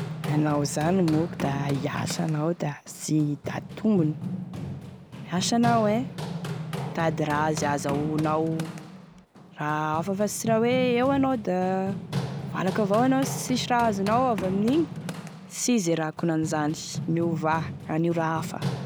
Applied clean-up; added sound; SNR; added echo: none; Run; 8 dB; none.